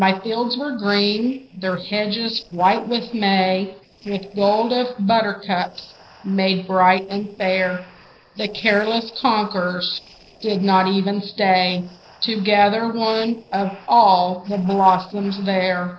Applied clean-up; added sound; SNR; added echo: neural separator model SepFormer DNS4.